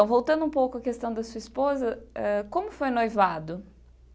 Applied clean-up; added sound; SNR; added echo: none; none; none; none.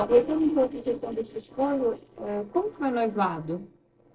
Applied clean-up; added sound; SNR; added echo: neural separator model SepFormer DNS4.